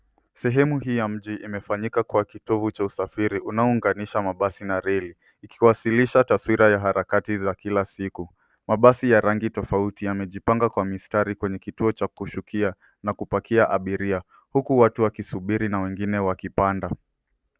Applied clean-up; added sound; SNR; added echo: none; none; none; none.